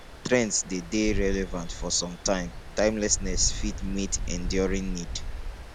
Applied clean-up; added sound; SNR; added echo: none; Stream; 4 dB; none.